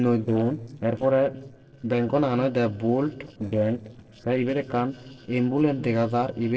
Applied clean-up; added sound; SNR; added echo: neural separator model SepFormer DNS4.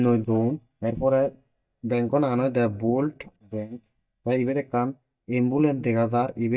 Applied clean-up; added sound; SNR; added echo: neural mask model DeepFilterNet 3.